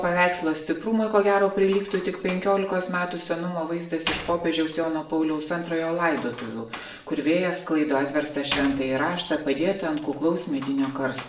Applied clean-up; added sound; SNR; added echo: none; Slam; 15 dB; reverberation time 0.5 s.